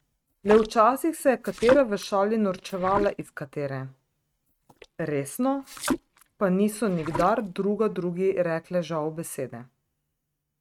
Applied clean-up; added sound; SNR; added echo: neural mask model RNNoise.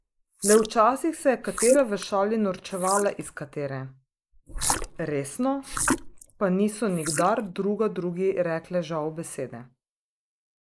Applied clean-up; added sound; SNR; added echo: neural mask model Resemble Enhance denoiser.